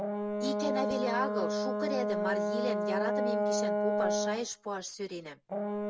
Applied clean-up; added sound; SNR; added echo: none; Brass instrument; -5 dB; none.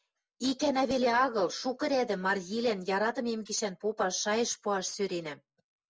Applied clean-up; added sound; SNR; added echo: none; none; none; none.